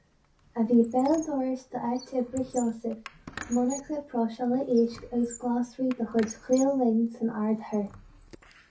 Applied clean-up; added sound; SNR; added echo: none; Squeak; 19 dB; reverberation time 0.3 s.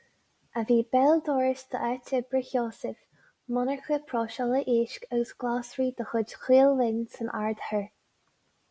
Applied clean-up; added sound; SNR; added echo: none; none; none; none.